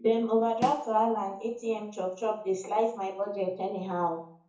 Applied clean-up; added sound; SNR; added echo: none; Snare drum; 11 dB; reverberation time 0.6 s.